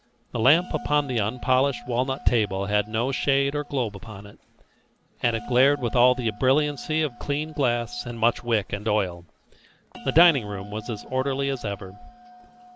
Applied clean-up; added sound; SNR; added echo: none; Bell; 19 dB; none.